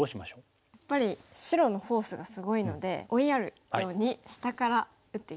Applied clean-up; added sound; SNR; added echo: none; none; none; none.